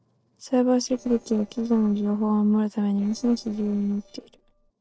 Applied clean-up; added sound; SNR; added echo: neural separator model SepFormer DNS4.